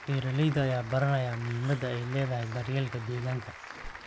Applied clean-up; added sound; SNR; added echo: none; Applause; 14 dB; none.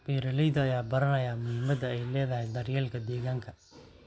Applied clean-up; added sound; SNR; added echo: none; none; none; none.